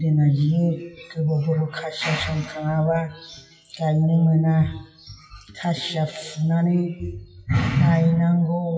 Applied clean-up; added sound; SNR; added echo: classical method WPE with log-MMSE.